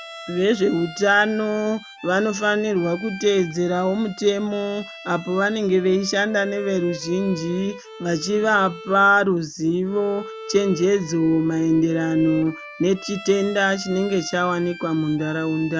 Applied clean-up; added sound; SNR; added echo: none; Bowed string instrument; 17 dB; none.